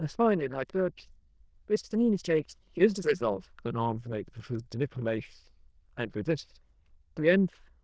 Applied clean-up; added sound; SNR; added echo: neural diffusion model UNIVERSE++.